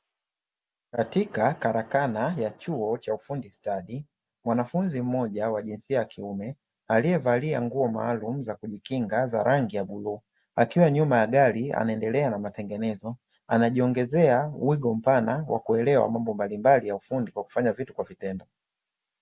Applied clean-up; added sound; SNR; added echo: none; none; none; none.